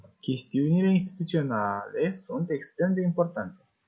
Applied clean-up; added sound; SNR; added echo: none; none; none; none.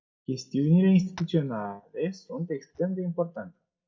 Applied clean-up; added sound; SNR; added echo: neural mask model DeepFilterNet 3.